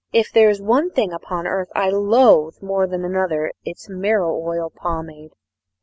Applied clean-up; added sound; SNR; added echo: none; none; none; none.